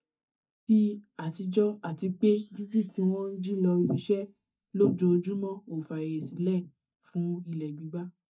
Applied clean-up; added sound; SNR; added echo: neural mask model DeepFilterNet 3.